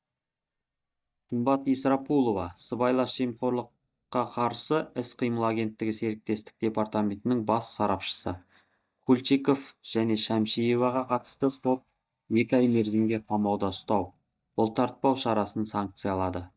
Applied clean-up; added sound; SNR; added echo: neural mask model DeepFilterNet 3.